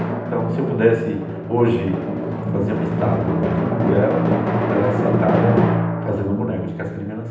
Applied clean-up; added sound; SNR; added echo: none; Drum; -2 dB; reverberation time 0.9 s.